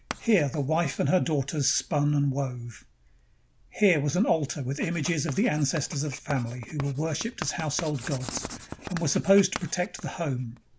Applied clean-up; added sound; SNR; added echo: none; Writing; 16 dB; none.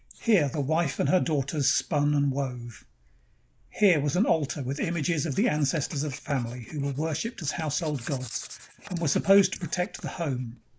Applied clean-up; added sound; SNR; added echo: neural mask model Resemble Enhance denoiser.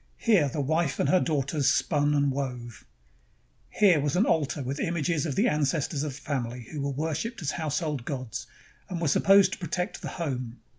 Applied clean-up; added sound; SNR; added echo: none; none; none; none.